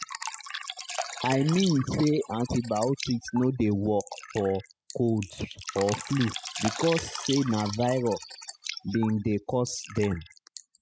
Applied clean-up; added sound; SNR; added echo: classical method spectral subtraction.